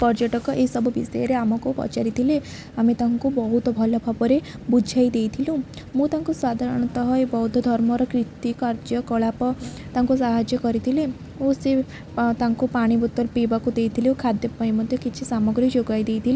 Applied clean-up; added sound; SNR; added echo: none; none; none; none.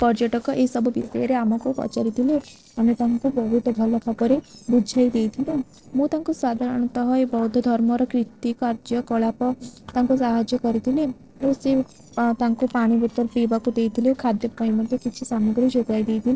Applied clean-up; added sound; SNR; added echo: neural separator model SepFormer DNS4.